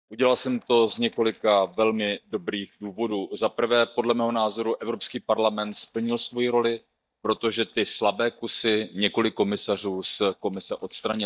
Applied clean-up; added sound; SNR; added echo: neural mask model DeepFilterNet 3.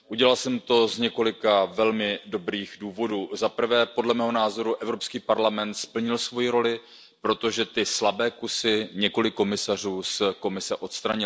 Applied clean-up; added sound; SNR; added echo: none; none; none; none.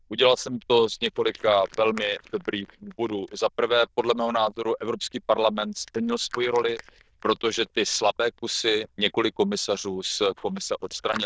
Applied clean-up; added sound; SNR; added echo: neural diffusion model UNIVERSE++.